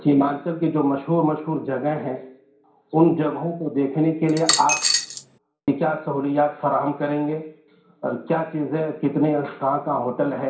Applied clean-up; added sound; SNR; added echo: none; Coin (dropping); 0 dB; reverberation time 0.5 s.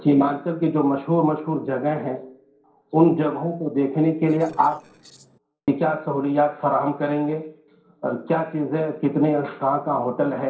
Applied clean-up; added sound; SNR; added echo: neural separator model SepFormer DNS4.